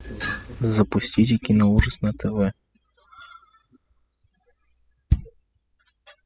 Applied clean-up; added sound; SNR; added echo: classical method spectral subtraction.